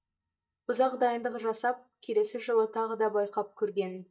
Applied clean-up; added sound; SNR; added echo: neural mask model DeepFilterNet 3.